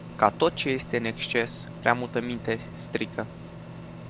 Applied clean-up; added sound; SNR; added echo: none; Microwave oven; 12 dB; none.